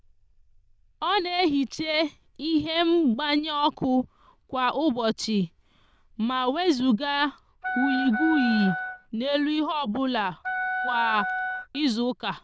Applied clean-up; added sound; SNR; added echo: neural diffusion model UNIVERSE++.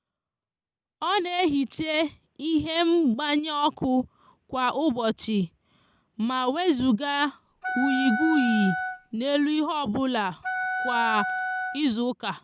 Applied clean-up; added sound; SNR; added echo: none; Wind instrument, woodwind instrument; 3 dB; none.